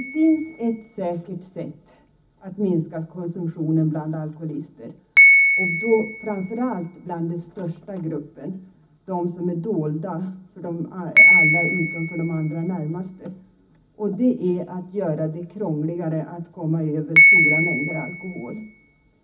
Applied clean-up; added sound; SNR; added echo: none; Piano; -3 dB; reverberation time 0.4 s.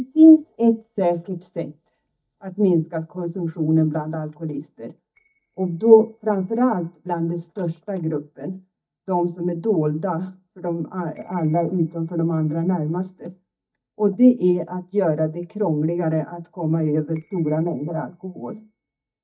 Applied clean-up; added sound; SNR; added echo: neural mask model DeepFilterNet 3.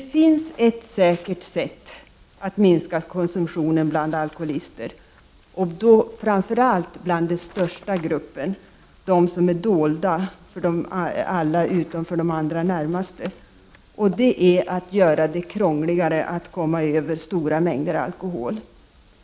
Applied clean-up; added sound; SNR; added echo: none; none; none; none.